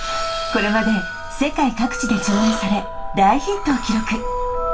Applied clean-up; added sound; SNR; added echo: none; Breathing; 16 dB; reverberation time 0.2 s.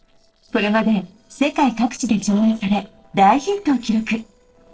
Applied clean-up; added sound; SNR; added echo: neural separator model SepFormer DNS4.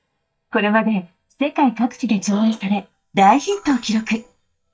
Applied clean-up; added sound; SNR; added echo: neural mask model DeepFilterNet 3.